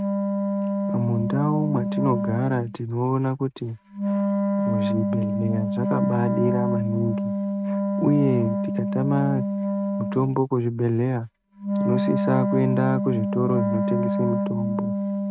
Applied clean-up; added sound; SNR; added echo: neural mask model RNNoise.